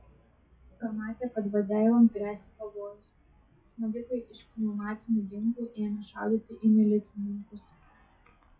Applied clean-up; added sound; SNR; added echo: classical method WPE with log-MMSE.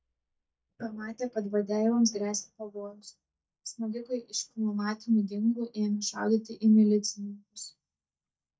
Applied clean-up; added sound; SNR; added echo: neural mask model DeepFilterNet 3.